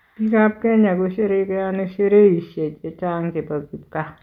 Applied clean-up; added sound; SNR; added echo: none; none; none; none.